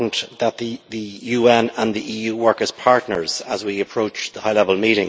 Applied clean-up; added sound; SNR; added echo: none; none; none; none.